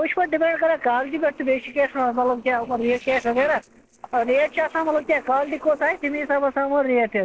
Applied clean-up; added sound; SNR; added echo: neural separator model SepFormer DNS4.